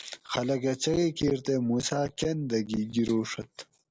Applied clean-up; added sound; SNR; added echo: none; none; none; none.